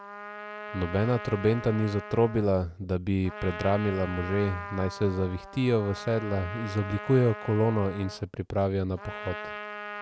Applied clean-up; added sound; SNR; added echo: none; Trumpet; 12 dB; none.